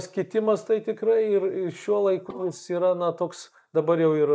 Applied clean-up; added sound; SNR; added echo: neural mask model DeepFilterNet 3.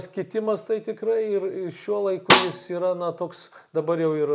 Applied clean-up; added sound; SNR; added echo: none; Snare drum; -4 dB; none.